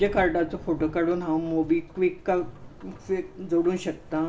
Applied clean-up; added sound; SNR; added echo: none; Rain / Thunderstorm; 18 dB; reverberation time 0.5 s.